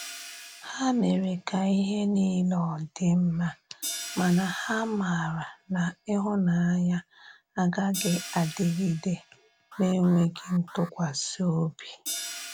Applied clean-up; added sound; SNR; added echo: none; Alarm + Hi-hat; 15 dB; none.